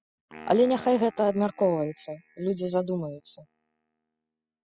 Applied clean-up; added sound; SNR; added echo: classical method spectral subtraction.